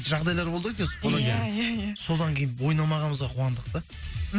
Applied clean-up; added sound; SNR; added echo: none; none; none; none.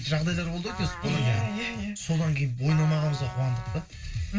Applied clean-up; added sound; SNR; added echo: none; Trumpet; 16 dB; reverberation time 0.2 s.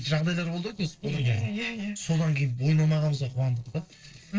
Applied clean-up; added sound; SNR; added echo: neural separator model SepFormer DNS4.